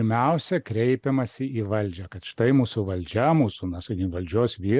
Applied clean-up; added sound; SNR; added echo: none; none; none; none.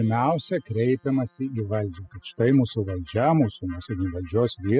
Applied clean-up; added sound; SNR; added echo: classical method spectral subtraction.